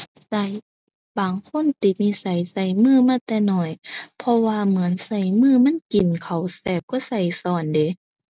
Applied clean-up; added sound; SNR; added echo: none; none; none; none.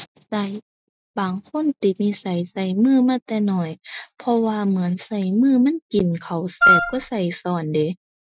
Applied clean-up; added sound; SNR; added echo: classical method Wiener filter.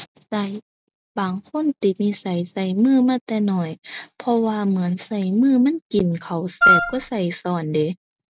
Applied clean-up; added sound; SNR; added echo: none; Wind instrument, woodwind instrument; -4 dB; none.